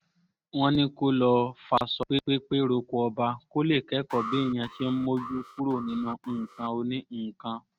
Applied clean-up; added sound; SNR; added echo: neural mask model RNNoise.